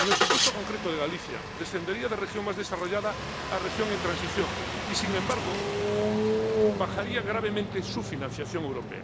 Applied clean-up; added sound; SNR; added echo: none; Engine starting; -2 dB; none.